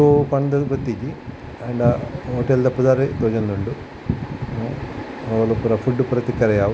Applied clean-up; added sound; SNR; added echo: none; none; none; none.